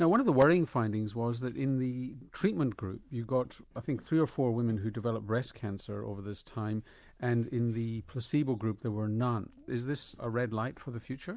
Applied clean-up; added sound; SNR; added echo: none; none; none; none.